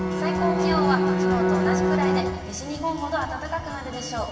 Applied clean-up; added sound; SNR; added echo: none; Bowed string instrument; -4 dB; reverberation time 1.3 s.